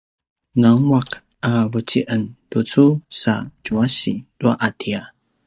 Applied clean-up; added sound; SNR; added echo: neural mask model DeepFilterNet 3.